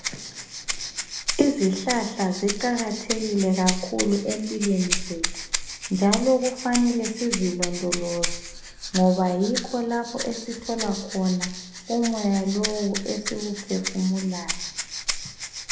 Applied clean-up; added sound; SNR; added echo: none; Rattle (instrument); 6 dB; reverberation time 0.8 s.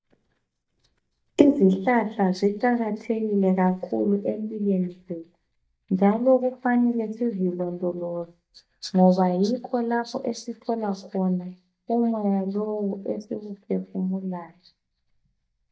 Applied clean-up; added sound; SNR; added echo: neural mask model DeepFilterNet 3.